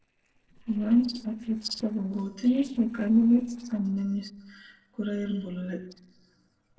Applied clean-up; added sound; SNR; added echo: neural separator model SepFormer DNS4.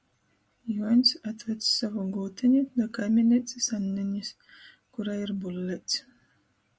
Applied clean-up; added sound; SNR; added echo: none; none; none; none.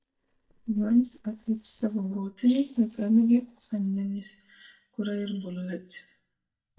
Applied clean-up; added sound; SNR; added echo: neural mask model DeepFilterNet 3.